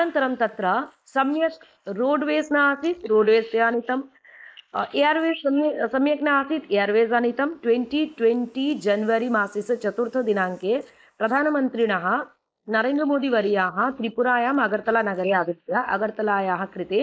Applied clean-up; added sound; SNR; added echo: neural mask model Resemble Enhance denoiser.